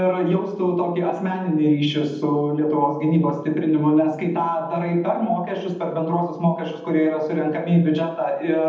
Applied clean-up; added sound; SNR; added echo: none; none; none; reverberation time 0.8 s.